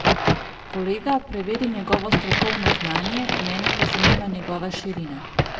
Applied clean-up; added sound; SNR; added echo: none; Crack; -4 dB; reverberation time 0.5 s.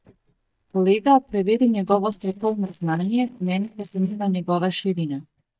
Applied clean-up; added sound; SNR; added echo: neural mask model DeepFilterNet 3.